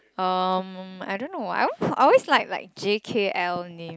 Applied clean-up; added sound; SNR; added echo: none; none; none; none.